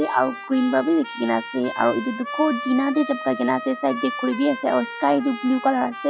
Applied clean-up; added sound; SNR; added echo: classical method log-MMSE.